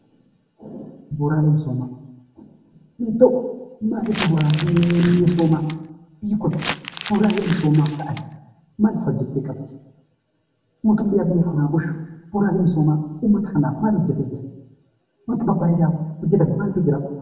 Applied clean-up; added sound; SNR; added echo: none; Crumpling, crinkling; 10 dB; reverberation time 0.8 s.